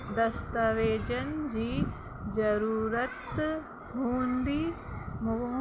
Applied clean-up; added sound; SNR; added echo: none; none; none; none.